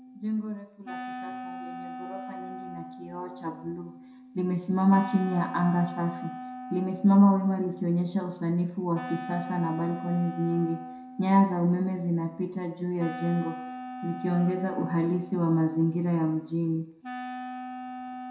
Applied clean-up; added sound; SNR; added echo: none; Wind instrument, woodwind instrument; 12 dB; reverberation time 0.5 s.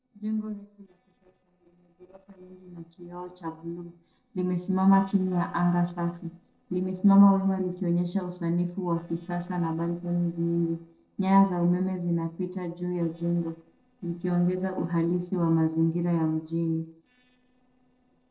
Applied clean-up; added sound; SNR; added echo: neural separator model SepFormer DNS4.